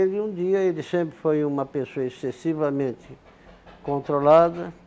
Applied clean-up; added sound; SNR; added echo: none; none; none; none.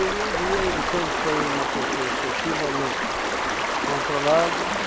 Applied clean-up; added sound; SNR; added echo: none; Stream; -3 dB; none.